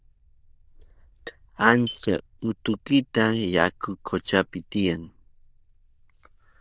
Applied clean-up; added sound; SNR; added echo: neural diffusion model UNIVERSE++.